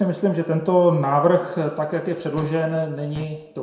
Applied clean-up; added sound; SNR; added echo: none; Fart; 19 dB; reverberation time 0.6 s.